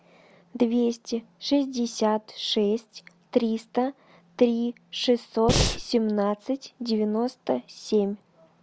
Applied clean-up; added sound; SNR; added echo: none; Breathing; -3 dB; none.